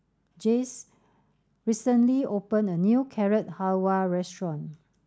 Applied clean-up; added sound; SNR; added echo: none; none; none; none.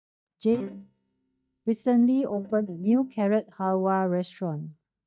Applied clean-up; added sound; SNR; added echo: neural mask model DeepFilterNet 3.